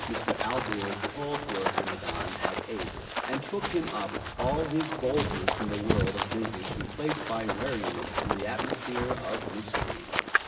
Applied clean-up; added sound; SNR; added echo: none; Run; -1 dB; reverberation time 1.3 s.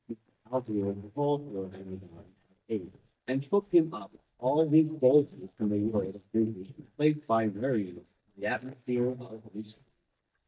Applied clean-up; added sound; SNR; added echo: neural mask model DeepFilterNet 3.